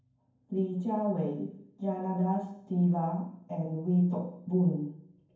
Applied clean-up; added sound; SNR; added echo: none; none; none; reverberation time 0.9 s.